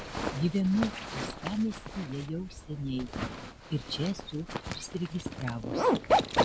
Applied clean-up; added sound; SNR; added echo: none; Zipper (clothing); -1 dB; none.